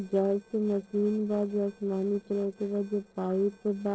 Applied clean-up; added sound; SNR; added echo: neural separator model SepFormer DNS4.